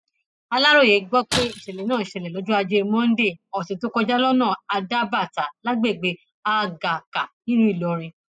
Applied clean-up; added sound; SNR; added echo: classical method spectral subtraction.